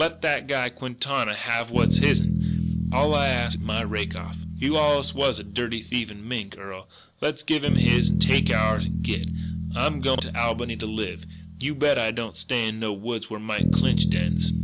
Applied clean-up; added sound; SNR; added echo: none; Bass guitar; 0 dB; none.